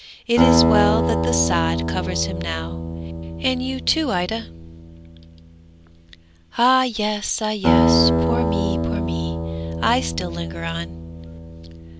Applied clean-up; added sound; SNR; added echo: none; Acoustic guitar; -2 dB; none.